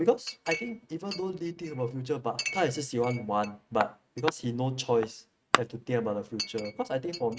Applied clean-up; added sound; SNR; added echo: neural mask model RNNoise.